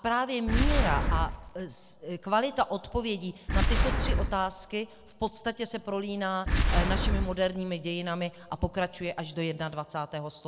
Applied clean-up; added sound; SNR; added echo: none; Boom; -2 dB; none.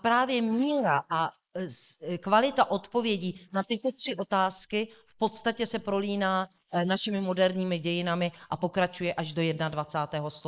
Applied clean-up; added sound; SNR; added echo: neural mask model Resemble Enhance denoiser.